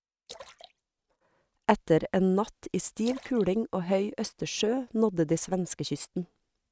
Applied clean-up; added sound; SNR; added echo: neural mask model RNNoise.